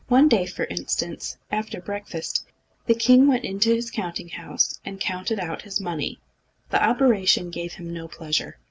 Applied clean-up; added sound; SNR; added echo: none; none; none; none.